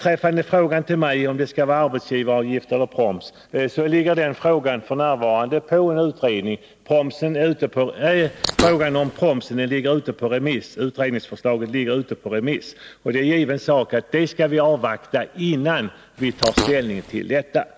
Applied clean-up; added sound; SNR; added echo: none; Fart; 5 dB; none.